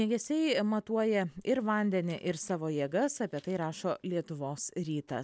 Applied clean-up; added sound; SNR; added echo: none; none; none; none.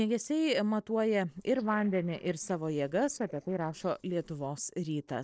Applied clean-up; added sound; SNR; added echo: neural separator model SepFormer DNS4.